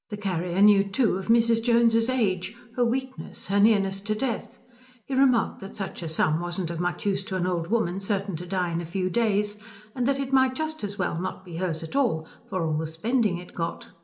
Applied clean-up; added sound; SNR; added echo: none; none; none; reverberation time 1.2 s.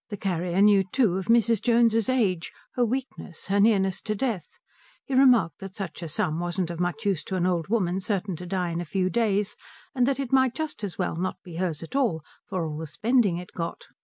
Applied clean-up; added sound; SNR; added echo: none; none; none; none.